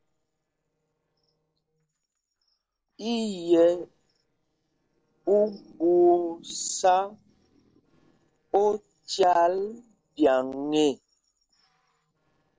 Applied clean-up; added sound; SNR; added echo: neural separator model SepFormer DNS4.